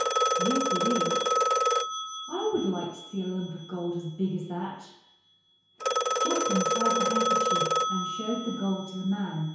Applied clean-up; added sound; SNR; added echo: none; Telephone; -3 dB; reverberation time 1.0 s.